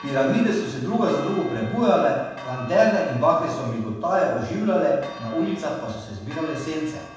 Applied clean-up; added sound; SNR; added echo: none; Church bell; 20 dB; reverberation time 1.0 s.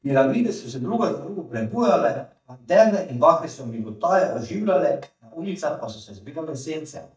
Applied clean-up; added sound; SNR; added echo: neural mask model DeepFilterNet 3.